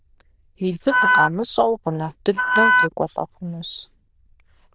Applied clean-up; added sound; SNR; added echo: neural diffusion model UNIVERSE++.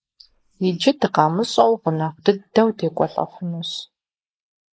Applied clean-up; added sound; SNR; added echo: neural mask model Resemble Enhance denoiser.